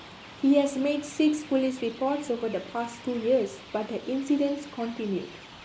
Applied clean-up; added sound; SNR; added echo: none; Traffic noise, roadway noise + Bird; 18 dB; none.